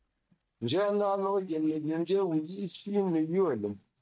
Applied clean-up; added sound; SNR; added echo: neural mask model DeepFilterNet 3.